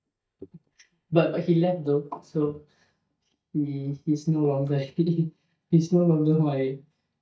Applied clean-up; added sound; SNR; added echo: neural mask model DeepFilterNet 3.